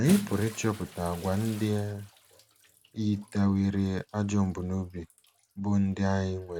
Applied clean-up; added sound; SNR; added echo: none; Bathtub (filling or washing) / Splash, splatter; 17 dB; none.